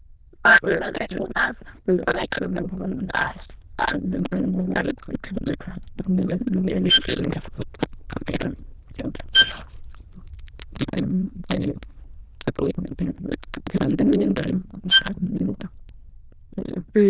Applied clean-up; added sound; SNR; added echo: neural diffusion model UNIVERSE++.